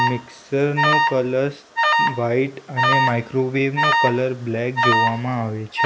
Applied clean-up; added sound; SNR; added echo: none; Alarm; -1 dB; none.